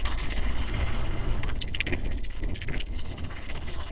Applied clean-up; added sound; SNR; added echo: neural separator model SepFormer DNS4.